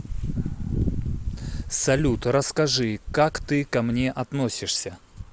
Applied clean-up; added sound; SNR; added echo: none; none; none; none.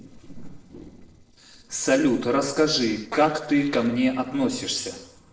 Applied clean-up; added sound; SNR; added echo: neural separator model SepFormer DNS4.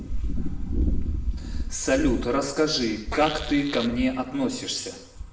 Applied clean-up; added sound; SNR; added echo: none; Fart; 13 dB; reverberation time 0.7 s.